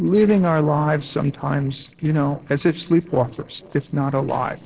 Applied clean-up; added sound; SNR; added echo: neural separator model SepFormer DNS4.